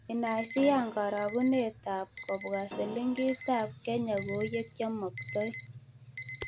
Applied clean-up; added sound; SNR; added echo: none; Alarm + Keyboard (musical); 7 dB; none.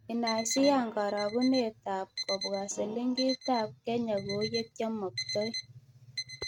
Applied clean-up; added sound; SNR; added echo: neural mask model RNNoise.